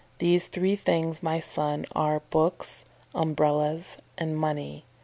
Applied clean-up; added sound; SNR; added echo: none; none; none; none.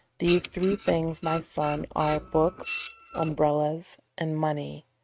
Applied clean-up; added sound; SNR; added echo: neural mask model RNNoise.